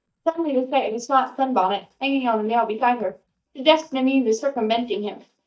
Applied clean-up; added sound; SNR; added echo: neural mask model DeepFilterNet 3.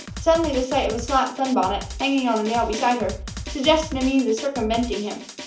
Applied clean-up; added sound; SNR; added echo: none; Drum; 11 dB; reverberation time 0.4 s.